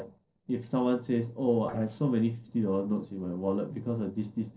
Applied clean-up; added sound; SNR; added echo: neural separator model SepFormer DNS4.